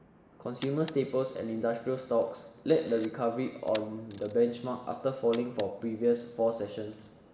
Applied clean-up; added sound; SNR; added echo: none; Camera; 20 dB; reverberation time 1.7 s.